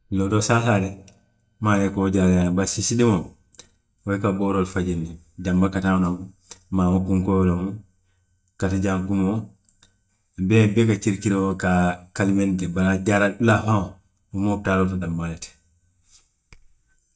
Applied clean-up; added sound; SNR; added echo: neural mask model DeepFilterNet 3.